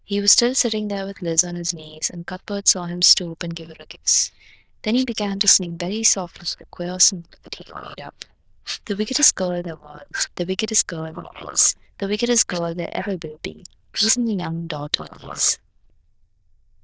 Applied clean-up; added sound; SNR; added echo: neural diffusion model UNIVERSE++.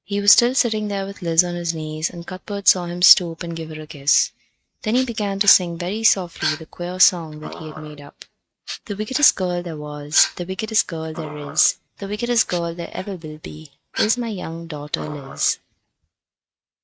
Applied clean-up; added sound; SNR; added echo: neural mask model RNNoise.